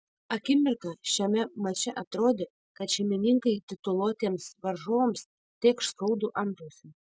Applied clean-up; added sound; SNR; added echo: none; none; none; none.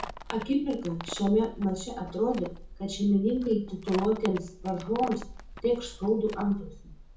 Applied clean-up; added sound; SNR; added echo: none; Livestock, farm animals, working animals; 14 dB; reverberation time 0.6 s.